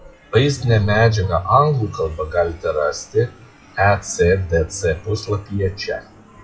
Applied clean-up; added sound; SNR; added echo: classical method WPE with log-MMSE.